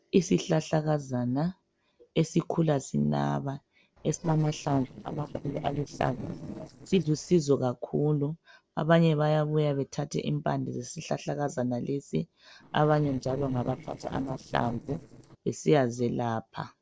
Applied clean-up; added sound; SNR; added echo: neural separator model SepFormer DNS4.